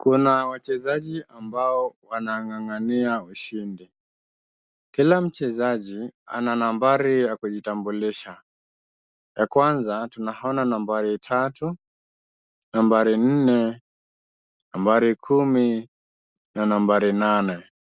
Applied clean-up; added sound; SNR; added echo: none; none; none; none.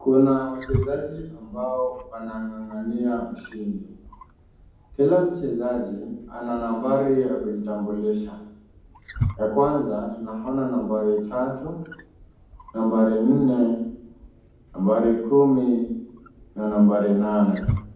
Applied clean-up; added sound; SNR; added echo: none; Wild animals; 13 dB; reverberation time 1.2 s.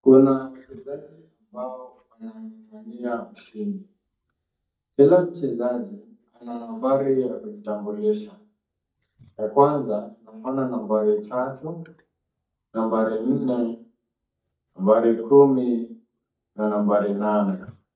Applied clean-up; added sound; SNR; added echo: neural mask model DeepFilterNet 3.